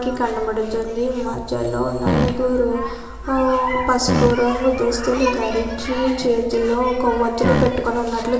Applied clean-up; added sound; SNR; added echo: none; Fart; 1 dB; reverberation time 1.4 s.